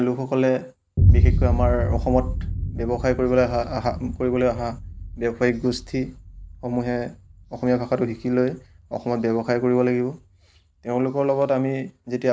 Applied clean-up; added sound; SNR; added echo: none; Boom; 3 dB; none.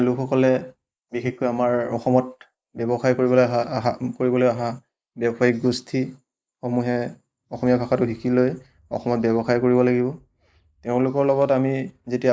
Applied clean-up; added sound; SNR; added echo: neural mask model Resemble Enhance denoiser.